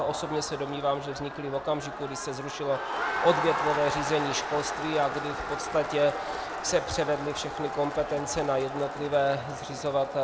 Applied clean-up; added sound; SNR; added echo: none; Crowd; 5 dB; none.